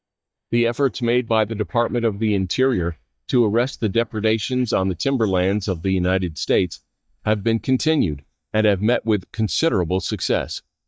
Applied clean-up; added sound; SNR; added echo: neural mask model DeepFilterNet 3.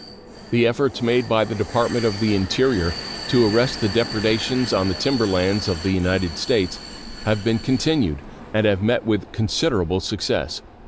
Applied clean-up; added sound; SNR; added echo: none; Vehicle; 12 dB; none.